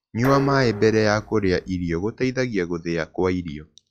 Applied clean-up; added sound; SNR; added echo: classical method log-MMSE.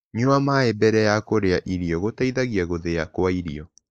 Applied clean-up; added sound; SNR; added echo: neural mask model Resemble Enhance denoiser.